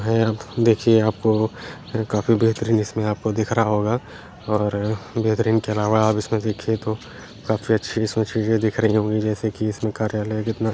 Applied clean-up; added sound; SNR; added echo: none; none; none; none.